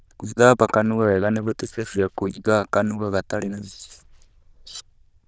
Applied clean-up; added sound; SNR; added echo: neural diffusion model UNIVERSE++.